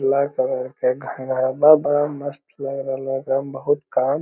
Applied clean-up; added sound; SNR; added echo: none; none; none; none.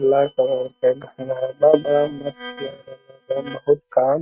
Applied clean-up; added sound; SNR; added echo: neural mask model RNNoise.